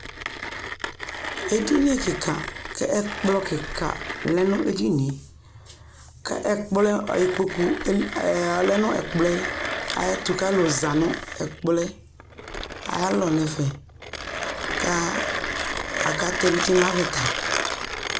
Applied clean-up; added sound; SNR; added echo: none; Mechanisms; 6 dB; none.